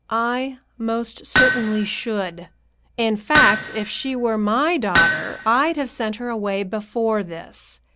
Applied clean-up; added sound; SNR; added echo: none; Hammer; 0 dB; none.